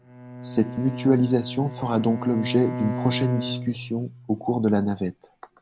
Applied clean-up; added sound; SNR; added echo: none; Bowed string instrument; 9 dB; none.